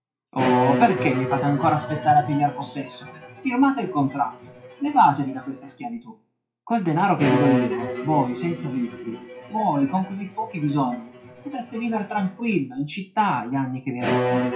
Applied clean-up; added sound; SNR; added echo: classical method WPE with log-MMSE.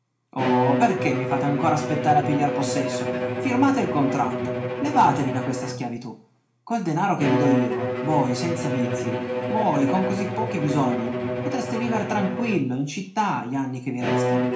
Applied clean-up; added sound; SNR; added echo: none; Bowed string instrument; 2 dB; reverberation time 0.4 s.